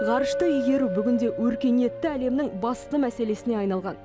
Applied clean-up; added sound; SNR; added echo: none; Chink, clink; 7 dB; none.